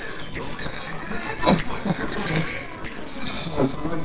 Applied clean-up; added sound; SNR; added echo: neural separator model SepFormer WHAMR!.